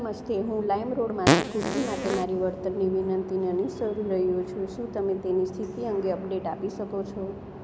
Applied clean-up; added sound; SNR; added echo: none; Fart; -4 dB; none.